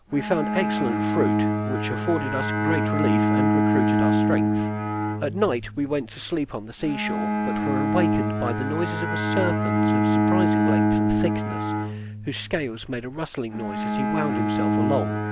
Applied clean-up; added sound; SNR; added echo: none; Bowed string instrument; -5 dB; none.